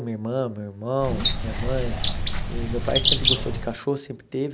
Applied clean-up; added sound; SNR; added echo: none; Bird; -5 dB; none.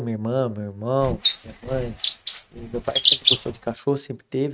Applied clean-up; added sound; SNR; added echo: neural mask model RNNoise.